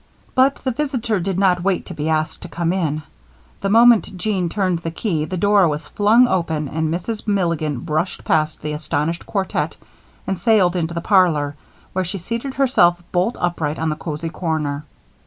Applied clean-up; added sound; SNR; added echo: none; none; none; none.